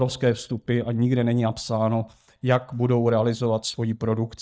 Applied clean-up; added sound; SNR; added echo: neural mask model DeepFilterNet 3.